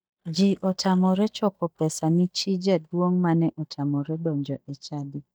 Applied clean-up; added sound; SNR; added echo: neural mask model DeepFilterNet 3.